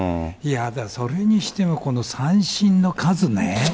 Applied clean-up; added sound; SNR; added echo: none; none; none; none.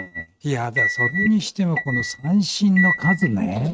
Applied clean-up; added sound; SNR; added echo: neural mask model RNNoise.